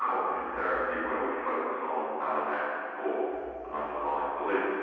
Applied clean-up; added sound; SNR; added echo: none; none; none; reverberation time 2.1 s.